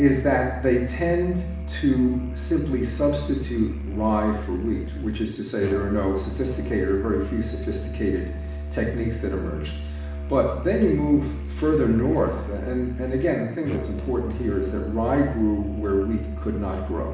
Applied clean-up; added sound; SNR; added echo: none; Musical instrument; 6 dB; reverberation time 0.7 s.